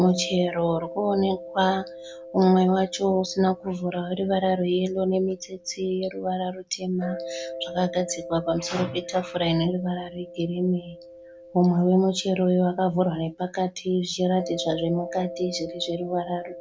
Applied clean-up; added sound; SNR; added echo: none; Mallet percussion; 14 dB; none.